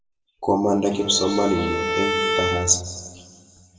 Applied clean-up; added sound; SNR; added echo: none; Bowed string instrument; 3 dB; reverberation time 1.8 s.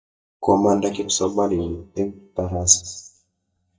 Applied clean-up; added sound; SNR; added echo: neural mask model DeepFilterNet 3.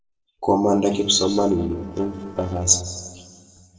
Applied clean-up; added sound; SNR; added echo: neural separator model SepFormer DNS4.